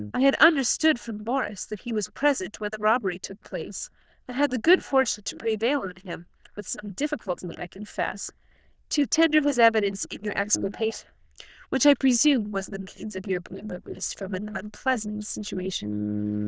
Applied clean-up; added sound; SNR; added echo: neural diffusion model UNIVERSE++.